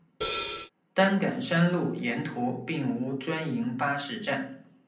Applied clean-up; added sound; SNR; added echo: none; Hi-hat; -1 dB; reverberation time 0.6 s.